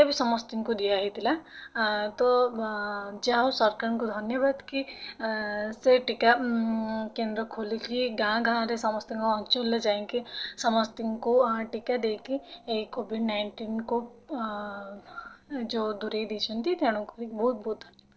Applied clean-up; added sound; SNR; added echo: neural separator model SepFormer DNS4.